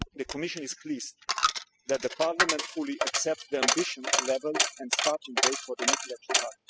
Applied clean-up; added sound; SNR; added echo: classical method spectral subtraction.